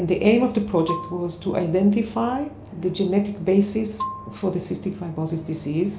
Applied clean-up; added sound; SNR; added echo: none; Marimba, xylophone; 13 dB; reverberation time 0.4 s.